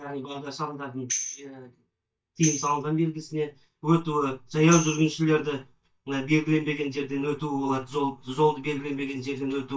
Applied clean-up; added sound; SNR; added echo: neural mask model DeepFilterNet 3.